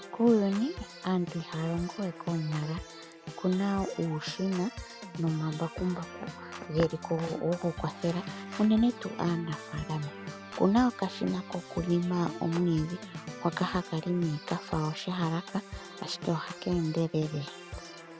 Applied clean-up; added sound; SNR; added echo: none; Organ; 12 dB; none.